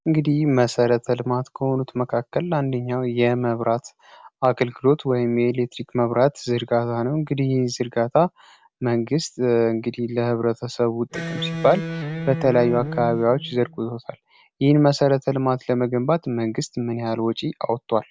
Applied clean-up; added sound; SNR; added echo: none; Electric guitar; 8 dB; none.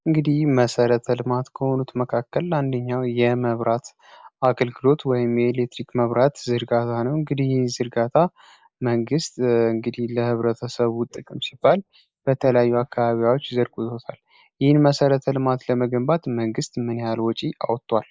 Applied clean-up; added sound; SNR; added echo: neural mask model Resemble Enhance denoiser.